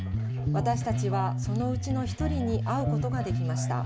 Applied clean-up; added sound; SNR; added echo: none; Bass guitar; -4 dB; none.